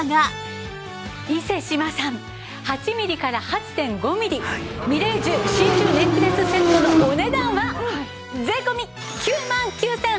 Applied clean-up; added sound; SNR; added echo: none; Motorcycle / Engine; -3 dB; none.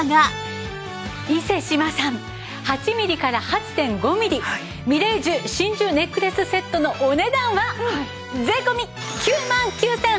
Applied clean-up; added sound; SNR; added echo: none; none; none; none.